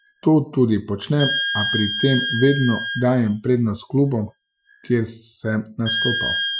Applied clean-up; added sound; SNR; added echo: classical method Wiener filter.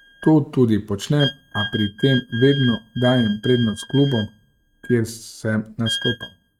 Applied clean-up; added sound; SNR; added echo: neural mask model RNNoise.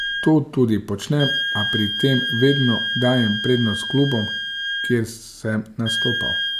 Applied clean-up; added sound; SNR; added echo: none; Wind instrument, woodwind instrument; 4 dB; none.